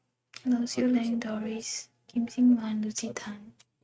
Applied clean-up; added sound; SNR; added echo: neural mask model RNNoise.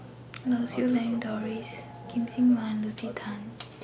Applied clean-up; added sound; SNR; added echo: none; Burping, eructation; 13 dB; none.